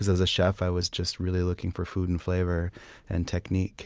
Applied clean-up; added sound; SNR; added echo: none; none; none; none.